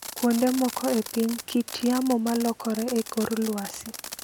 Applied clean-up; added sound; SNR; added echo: none; Fireworks; 12 dB; none.